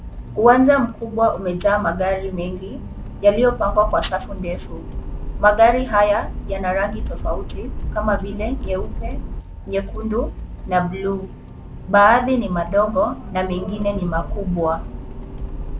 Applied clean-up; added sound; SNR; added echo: none; Accelerating, revving, vroom; 8 dB; none.